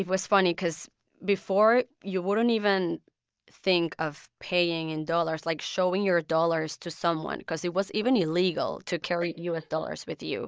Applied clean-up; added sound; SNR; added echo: neural mask model DeepFilterNet 3.